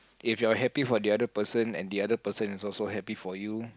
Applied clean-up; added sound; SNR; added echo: none; none; none; none.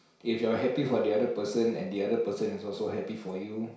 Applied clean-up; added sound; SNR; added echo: none; none; none; reverberation time 0.6 s.